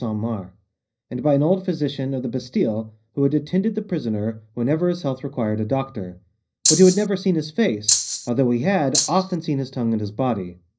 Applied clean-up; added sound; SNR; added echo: neural mask model DeepFilterNet 3.